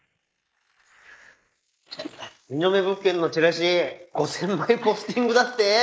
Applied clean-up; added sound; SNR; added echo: neural mask model Resemble Enhance denoiser.